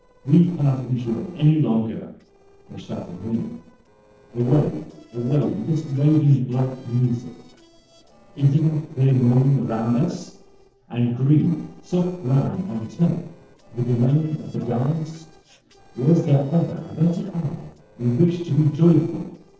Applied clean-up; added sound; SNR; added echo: neural separator model SepFormer DNS4.